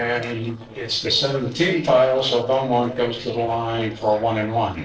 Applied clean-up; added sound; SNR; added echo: neural separator model SepFormer DNS4.